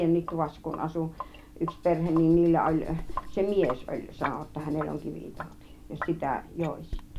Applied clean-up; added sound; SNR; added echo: none; Sink (filling or washing); 11 dB; none.